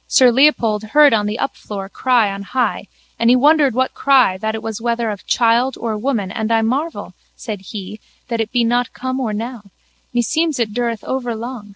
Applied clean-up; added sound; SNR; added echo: none; none; none; none.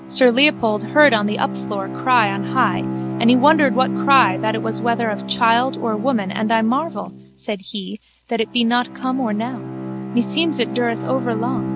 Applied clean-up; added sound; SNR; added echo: none; Bowed string instrument; 8 dB; none.